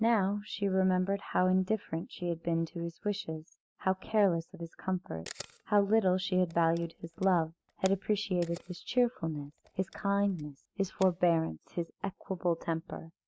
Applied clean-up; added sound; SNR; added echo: neural mask model RNNoise.